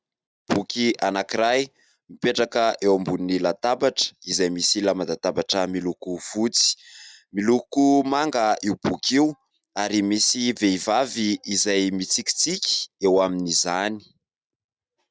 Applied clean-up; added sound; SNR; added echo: none; none; none; none.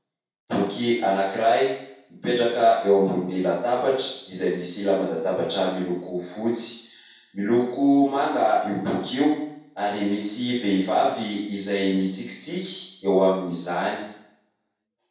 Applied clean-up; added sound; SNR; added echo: none; none; none; reverberation time 0.7 s.